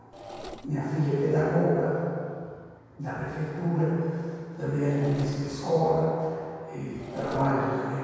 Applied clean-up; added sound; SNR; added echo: none; Engine / Mechanisms; 16 dB; reverberation time 2.2 s.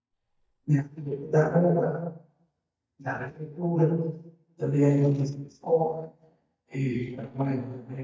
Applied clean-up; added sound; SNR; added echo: neural mask model DeepFilterNet 3.